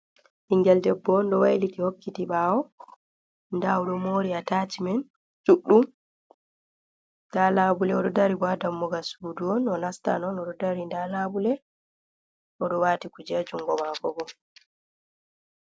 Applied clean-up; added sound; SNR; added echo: none; none; none; none.